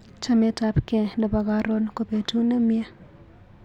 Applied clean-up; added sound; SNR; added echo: none; none; none; none.